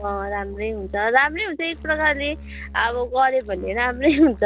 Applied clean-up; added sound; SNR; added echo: none; Musical instrument; 16 dB; none.